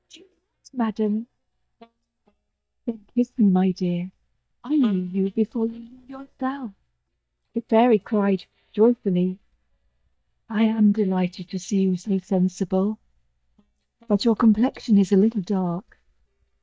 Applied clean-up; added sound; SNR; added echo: neural mask model DeepFilterNet 3.